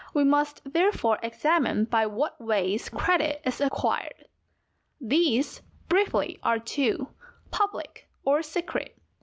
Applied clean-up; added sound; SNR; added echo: none; none; none; none.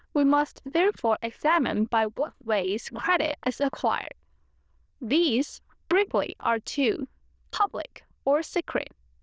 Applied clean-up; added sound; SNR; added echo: neural diffusion model UNIVERSE++.